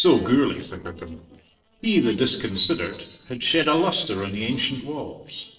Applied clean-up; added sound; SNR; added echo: neural separator model SepFormer DNS4.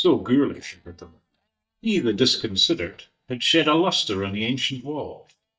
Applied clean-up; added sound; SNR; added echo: neural mask model DeepFilterNet 3.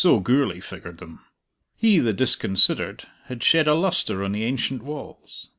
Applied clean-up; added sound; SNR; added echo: none; none; none; none.